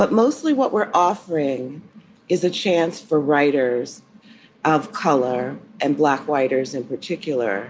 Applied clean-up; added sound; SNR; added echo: none; none; none; none.